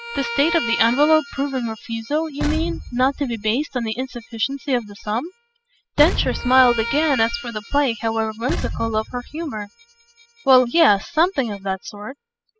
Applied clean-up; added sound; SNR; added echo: classical method spectral subtraction.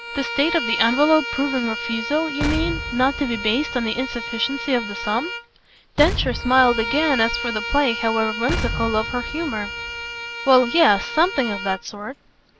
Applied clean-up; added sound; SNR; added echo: none; Bowed string instrument + Explosion; 6 dB; none.